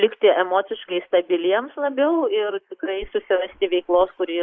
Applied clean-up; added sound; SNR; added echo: neural mask model Resemble Enhance denoiser.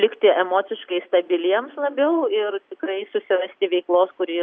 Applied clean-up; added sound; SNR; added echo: none; none; none; none.